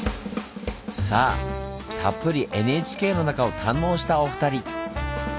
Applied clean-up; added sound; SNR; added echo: none; none; none; none.